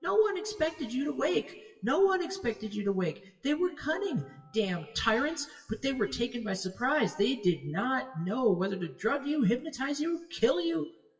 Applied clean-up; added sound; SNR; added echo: classical method WPE with log-MMSE.